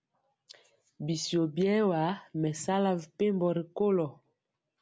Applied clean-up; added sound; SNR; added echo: none; none; none; none.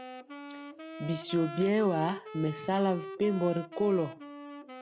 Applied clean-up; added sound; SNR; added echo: none; Wind instrument, woodwind instrument; 12 dB; none.